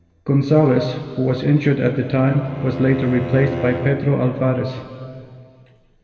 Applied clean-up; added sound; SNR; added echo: none; Bowed string instrument; 14 dB; reverberation time 2.0 s.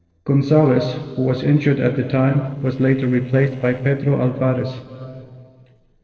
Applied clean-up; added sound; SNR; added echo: neural separator model SepFormer DNS4.